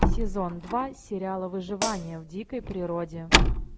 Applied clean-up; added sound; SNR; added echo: none; Slam + Hi-hat; -5 dB; none.